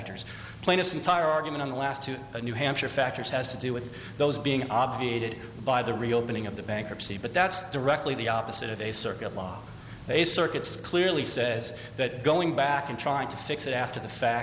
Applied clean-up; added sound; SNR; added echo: none; none; none; none.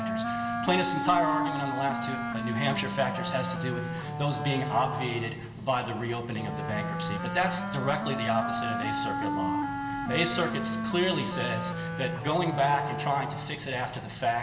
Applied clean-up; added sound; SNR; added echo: none; Wind instrument, woodwind instrument; 3 dB; reverberation time 2.7 s.